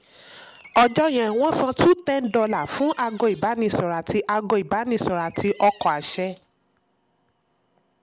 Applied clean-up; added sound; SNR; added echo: none; Door; 19 dB; none.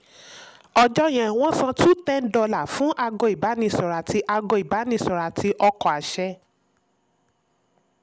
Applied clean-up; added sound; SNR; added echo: none; none; none; none.